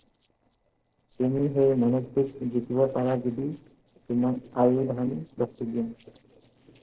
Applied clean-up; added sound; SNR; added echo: neural separator model SepFormer DNS4.